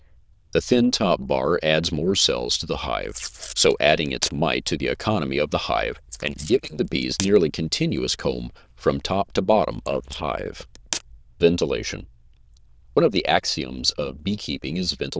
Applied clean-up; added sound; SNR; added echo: neural diffusion model UNIVERSE++.